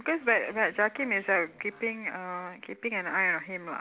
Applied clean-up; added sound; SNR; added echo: none; none; none; none.